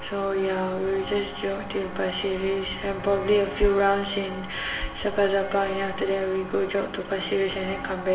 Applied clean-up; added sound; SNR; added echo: none; Walk, footsteps; 10 dB; reverberation time 1.1 s.